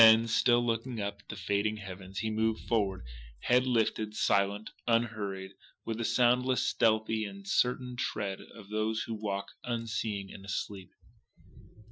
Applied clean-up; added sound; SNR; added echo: classical method Wiener filter.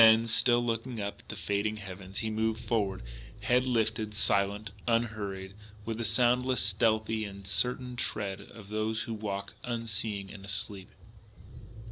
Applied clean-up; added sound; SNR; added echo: none; Engine / Car; 17 dB; none.